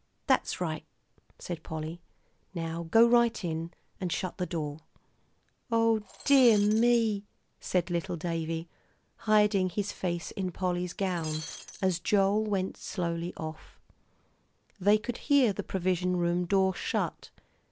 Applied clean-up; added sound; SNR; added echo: none; Shatter; 14 dB; none.